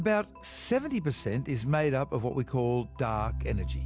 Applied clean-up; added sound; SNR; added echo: none; none; none; none.